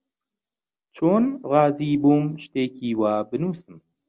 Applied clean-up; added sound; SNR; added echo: none; none; none; none.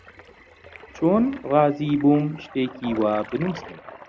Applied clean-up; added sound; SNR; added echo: none; Toilet flush; 17 dB; none.